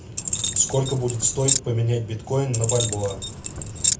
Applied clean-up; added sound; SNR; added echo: none; Keys jangling; 1 dB; reverberation time 0.3 s.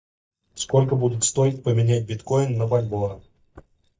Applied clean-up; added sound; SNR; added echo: neural mask model DeepFilterNet 3.